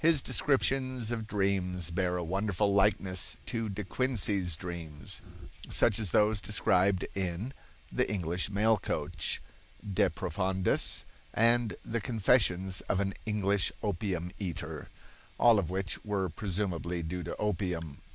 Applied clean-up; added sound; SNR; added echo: none; none; none; none.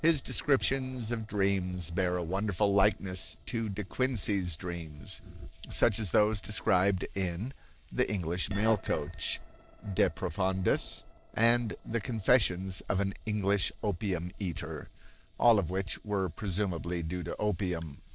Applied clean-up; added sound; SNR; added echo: neural separator model SepFormer DNS4.